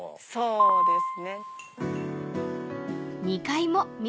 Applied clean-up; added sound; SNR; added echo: none; Piano; -3 dB; none.